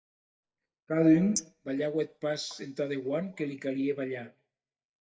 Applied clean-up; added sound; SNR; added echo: neural mask model DeepFilterNet 3.